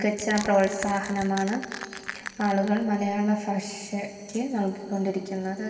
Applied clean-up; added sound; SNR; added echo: none; Crushing; 13 dB; reverberation time 2.3 s.